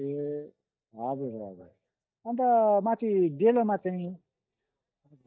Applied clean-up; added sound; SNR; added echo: neural mask model DeepFilterNet 3.